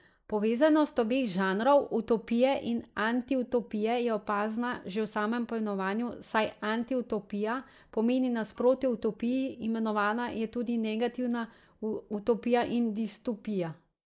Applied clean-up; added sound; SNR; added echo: neural mask model Resemble Enhance denoiser.